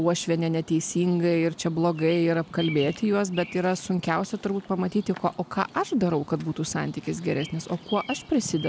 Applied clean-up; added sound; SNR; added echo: none; Bird vocalization, bird call, bird song; 18 dB; none.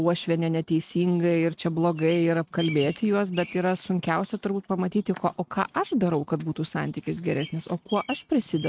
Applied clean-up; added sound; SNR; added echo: neural mask model RNNoise.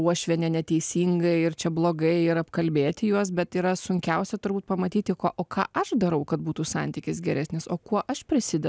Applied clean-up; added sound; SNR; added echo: none; none; none; none.